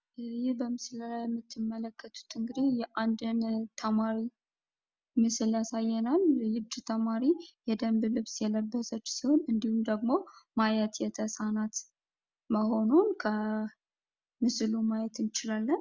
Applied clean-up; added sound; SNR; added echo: none; none; none; none.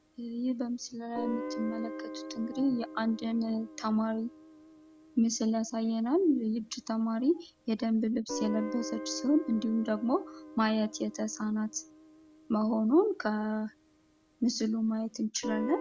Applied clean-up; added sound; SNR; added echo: none; Guitar; 12 dB; none.